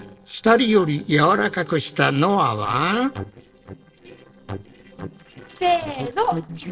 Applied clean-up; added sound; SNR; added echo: neural separator model SepFormer DNS4.